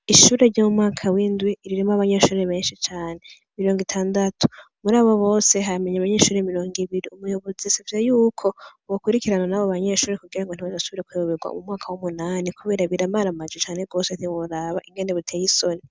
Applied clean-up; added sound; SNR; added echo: none; none; none; none.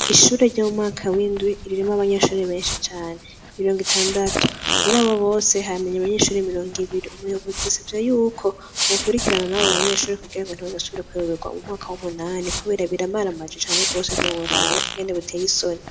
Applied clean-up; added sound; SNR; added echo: none; Fart; 5 dB; reverberation time 1.2 s.